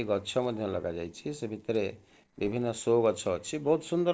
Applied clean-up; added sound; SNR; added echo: neural separator model SepFormer DNS4.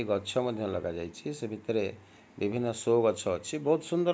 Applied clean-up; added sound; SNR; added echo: none; none; none; none.